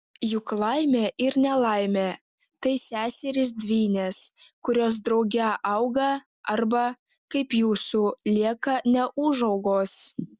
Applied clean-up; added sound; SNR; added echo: none; none; none; none.